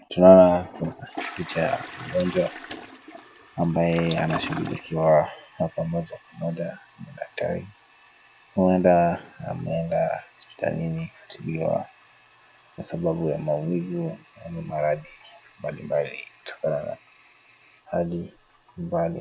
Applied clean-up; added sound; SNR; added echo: none; Toilet flush; 18 dB; none.